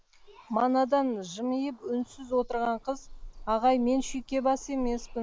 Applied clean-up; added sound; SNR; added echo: neural mask model Resemble Enhance denoiser.